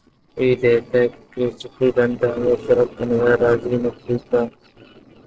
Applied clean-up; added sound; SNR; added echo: neural separator model SepFormer DNS4.